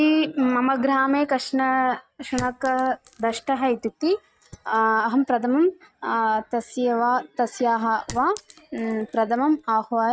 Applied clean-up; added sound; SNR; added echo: neural mask model RNNoise.